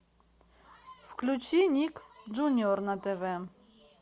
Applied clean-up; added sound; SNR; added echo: none; none; none; none.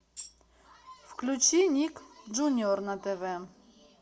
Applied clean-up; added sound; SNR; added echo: none; Tambourine; 19 dB; reverberation time 0.3 s.